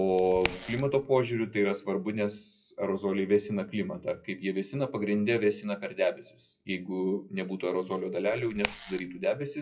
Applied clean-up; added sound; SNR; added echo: classical method WPE with log-MMSE.